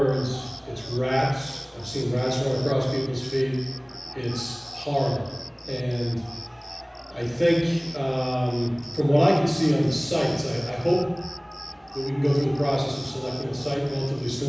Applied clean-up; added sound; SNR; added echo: none; Cricket; 15 dB; reverberation time 1.1 s.